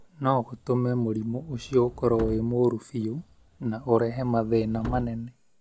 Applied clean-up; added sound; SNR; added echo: none; Subway, metro, underground; 15 dB; none.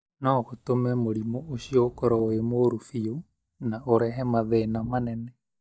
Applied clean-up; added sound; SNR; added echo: neural mask model DeepFilterNet 3.